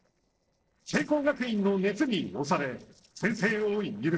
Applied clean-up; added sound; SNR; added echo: neural separator model SepFormer DNS4.